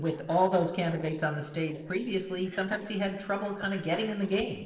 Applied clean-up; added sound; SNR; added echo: neural separator model SepFormer DNS4.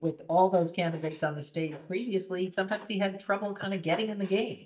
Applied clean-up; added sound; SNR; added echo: neural mask model DeepFilterNet 3.